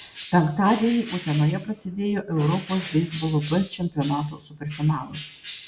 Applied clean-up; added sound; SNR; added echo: none; Bird; 14 dB; none.